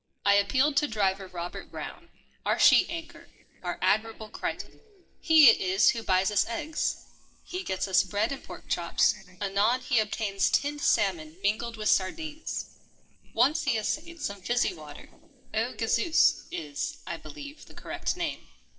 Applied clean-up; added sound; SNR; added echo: neural separator model SepFormer DNS4.